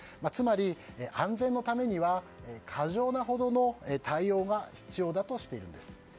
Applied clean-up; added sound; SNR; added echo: none; none; none; none.